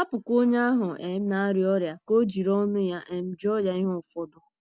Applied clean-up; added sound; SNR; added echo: none; none; none; none.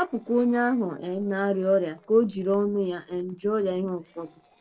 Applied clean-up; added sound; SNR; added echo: neural separator model SepFormer DNS4.